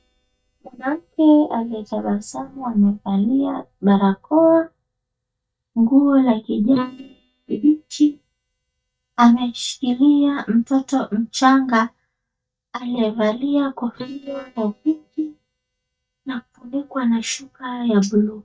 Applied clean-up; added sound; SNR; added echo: neural mask model DeepFilterNet 3.